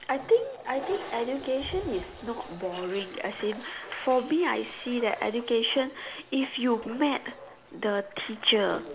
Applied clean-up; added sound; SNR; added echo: none; Toilet flush; 16 dB; none.